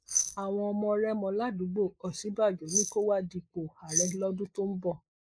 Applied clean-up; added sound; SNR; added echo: neural mask model Resemble Enhance denoiser.